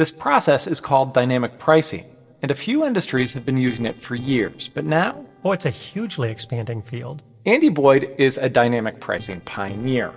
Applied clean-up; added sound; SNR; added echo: neural separator model SepFormer DNS4.